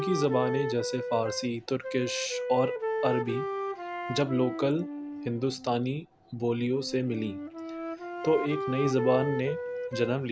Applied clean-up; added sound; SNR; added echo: none; Wind instrument, woodwind instrument; 5 dB; none.